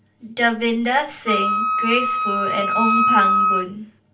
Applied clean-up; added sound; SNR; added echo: none; Wind instrument, woodwind instrument; -3 dB; reverberation time 0.2 s.